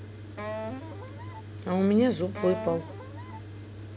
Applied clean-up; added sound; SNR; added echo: none; Wind instrument, woodwind instrument; 10 dB; none.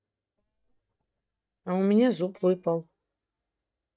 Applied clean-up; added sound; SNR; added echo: neural mask model DeepFilterNet 3.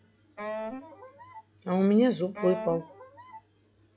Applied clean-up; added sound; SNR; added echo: classical method log-MMSE.